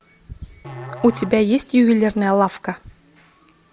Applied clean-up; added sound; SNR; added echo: none; Musical instrument; 19 dB; none.